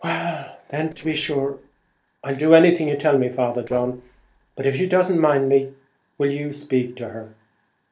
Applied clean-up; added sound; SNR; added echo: neural separator model SepFormer DNS4.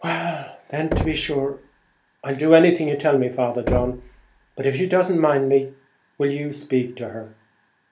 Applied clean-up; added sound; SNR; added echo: none; Knock; 10 dB; none.